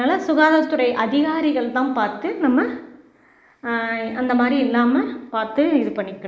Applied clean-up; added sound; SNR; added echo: neural mask model Resemble Enhance denoiser.